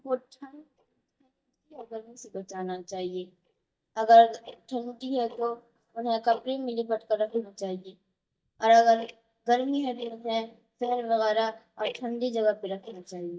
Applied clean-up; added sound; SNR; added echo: neural mask model DeepFilterNet 3.